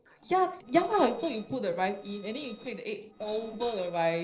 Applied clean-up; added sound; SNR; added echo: neural separator model SepFormer DNS4.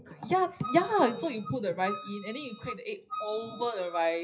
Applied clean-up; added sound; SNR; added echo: classical method WPE with log-MMSE.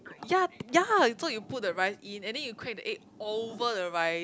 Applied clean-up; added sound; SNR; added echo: none; none; none; none.